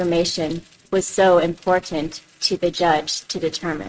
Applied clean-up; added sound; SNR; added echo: neural mask model RNNoise.